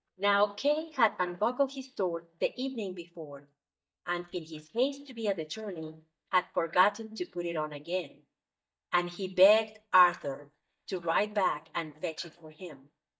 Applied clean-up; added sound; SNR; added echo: neural mask model DeepFilterNet 3.